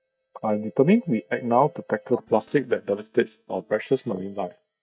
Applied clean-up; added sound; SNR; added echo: neural mask model DeepFilterNet 3.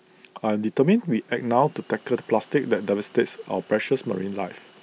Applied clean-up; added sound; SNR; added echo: none; none; none; none.